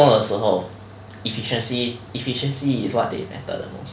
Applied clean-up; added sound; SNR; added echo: none; none; none; none.